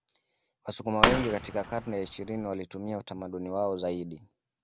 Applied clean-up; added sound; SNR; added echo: none; Fireworks; -4 dB; none.